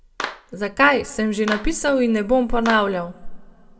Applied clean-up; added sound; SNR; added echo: none; Clapping; 14 dB; reverberation time 0.5 s.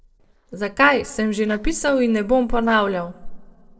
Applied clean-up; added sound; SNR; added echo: neural separator model SepFormer DNS4.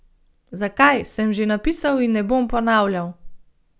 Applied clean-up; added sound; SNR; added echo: none; none; none; none.